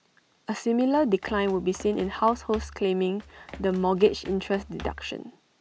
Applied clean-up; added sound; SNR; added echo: none; Run; 17 dB; none.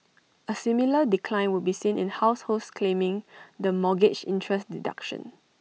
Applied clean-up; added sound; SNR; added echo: none; none; none; none.